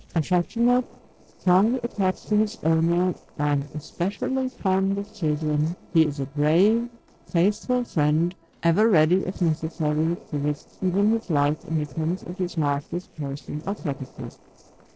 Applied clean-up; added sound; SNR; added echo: neural separator model SepFormer DNS4.